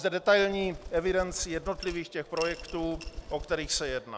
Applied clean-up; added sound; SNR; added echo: none; Bird + Coin (dropping) / Glass; 12 dB; none.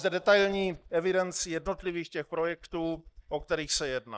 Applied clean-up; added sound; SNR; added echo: neural mask model DeepFilterNet 3.